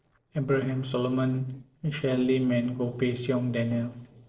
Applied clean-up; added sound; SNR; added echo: neural separator model SepFormer DNS4.